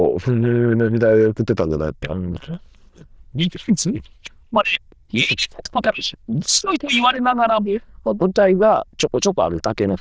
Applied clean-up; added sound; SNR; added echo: neural diffusion model UNIVERSE++.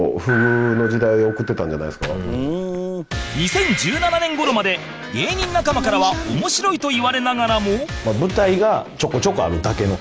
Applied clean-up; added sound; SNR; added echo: none; Splash, splatter; 18 dB; none.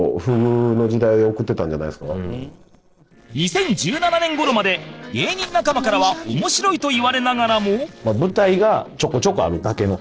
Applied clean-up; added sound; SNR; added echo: neural separator model SepFormer DNS4.